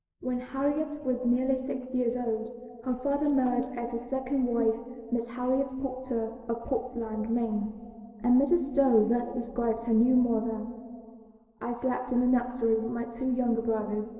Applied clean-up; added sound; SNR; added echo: neural separator model SepFormer DNS4.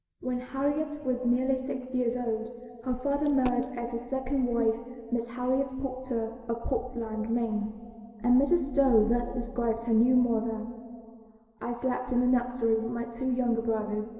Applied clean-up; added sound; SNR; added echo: none; Coin (dropping); 16 dB; reverberation time 2.5 s.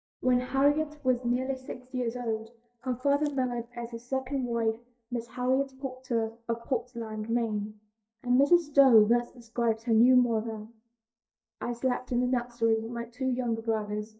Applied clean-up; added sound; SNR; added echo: neural mask model DeepFilterNet 3.